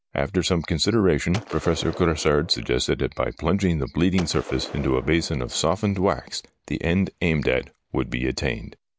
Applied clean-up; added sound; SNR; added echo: none; Gunshot, gunfire; 15 dB; none.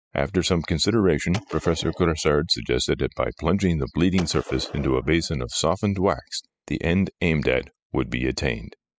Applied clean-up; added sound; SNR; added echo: classical method spectral subtraction.